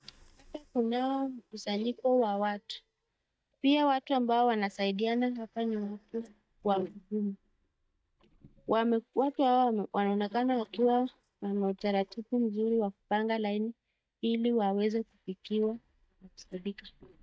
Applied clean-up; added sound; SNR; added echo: neural mask model DeepFilterNet 3.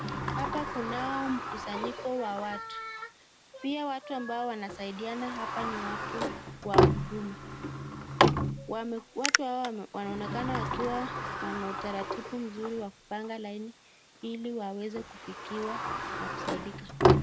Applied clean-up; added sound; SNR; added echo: none; Sliding door; -4 dB; none.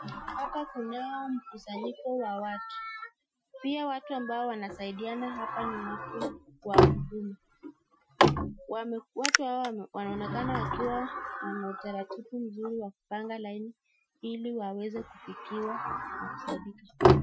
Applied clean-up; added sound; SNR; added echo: classical method Wiener filter.